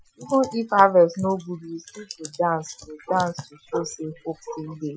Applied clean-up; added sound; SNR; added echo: classical method Wiener filter.